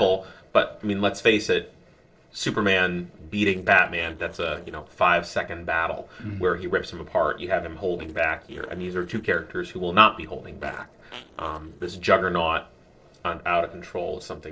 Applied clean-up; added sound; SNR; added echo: neural separator model SepFormer DNS4.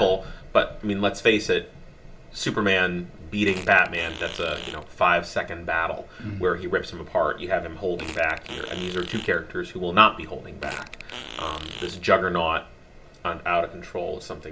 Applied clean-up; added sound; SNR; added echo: none; Fart; 14 dB; reverberation time 0.2 s.